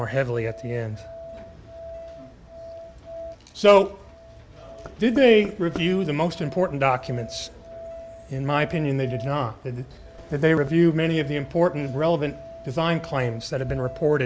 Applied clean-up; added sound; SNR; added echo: none; Musical instrument + Knock; 18 dB; none.